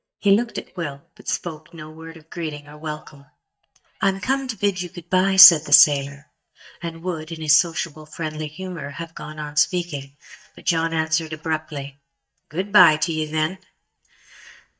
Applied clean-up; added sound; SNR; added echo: neural mask model DeepFilterNet 3.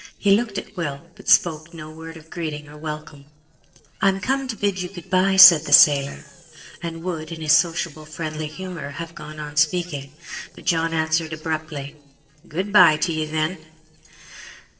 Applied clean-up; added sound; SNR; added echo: neural separator model SepFormer DNS4.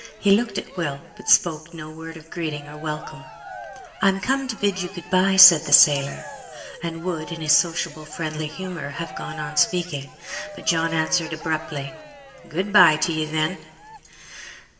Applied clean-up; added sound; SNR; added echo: none; Cheering; 17 dB; reverberation time 1.3 s.